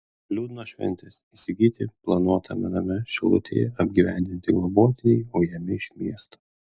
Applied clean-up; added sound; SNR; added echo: none; none; none; none.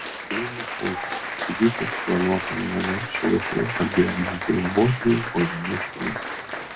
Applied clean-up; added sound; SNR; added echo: none; Applause; 5 dB; reverberation time 0.2 s.